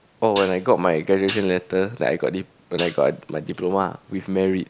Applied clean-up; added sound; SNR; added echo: none; Hi-hat; 14 dB; none.